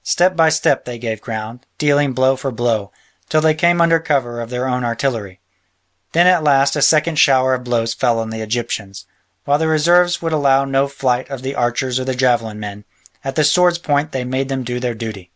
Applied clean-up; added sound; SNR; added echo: none; none; none; none.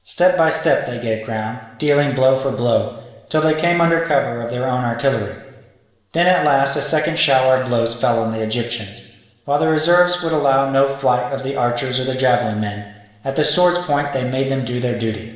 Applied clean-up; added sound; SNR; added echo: none; none; none; reverberation time 1.3 s.